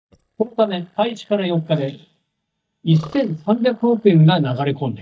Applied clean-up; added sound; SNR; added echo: neural mask model DeepFilterNet 3.